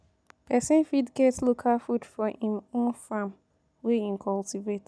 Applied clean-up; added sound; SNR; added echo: none; none; none; none.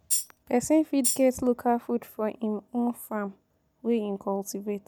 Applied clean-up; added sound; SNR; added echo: none; Tambourine; 1 dB; none.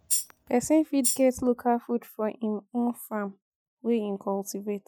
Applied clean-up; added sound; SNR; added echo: classical method Wiener filter.